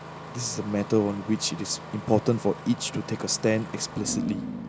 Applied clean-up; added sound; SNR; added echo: none; Engine starting; 10 dB; none.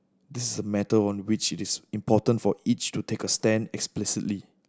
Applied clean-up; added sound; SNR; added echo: none; none; none; none.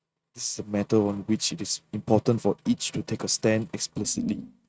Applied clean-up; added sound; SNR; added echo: neural mask model RNNoise.